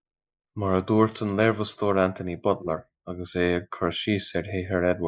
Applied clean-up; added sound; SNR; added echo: neural mask model Resemble Enhance denoiser.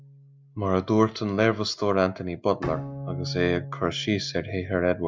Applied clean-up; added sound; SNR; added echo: none; Bowed string instrument; 13 dB; none.